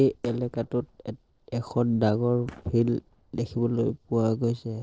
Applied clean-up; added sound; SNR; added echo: neural separator model SepFormer DNS4.